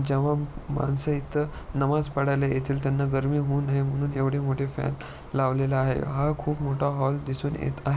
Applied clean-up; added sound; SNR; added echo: none; none; none; none.